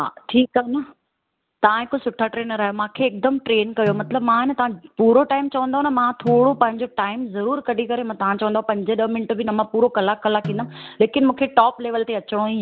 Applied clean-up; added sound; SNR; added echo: none; Snare drum; 17 dB; none.